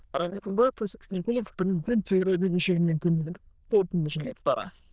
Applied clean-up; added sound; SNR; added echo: neural diffusion model UNIVERSE++.